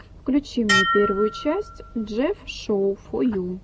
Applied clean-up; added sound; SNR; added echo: none; Dishes, pots, and pans; 4 dB; none.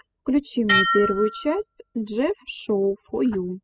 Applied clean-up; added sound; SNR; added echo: classical method spectral subtraction.